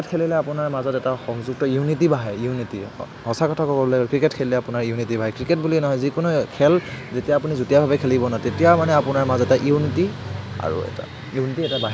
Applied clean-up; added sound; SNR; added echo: none; none; none; none.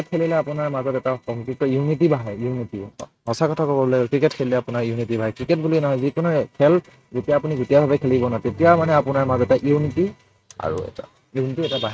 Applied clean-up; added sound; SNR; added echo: neural mask model RNNoise.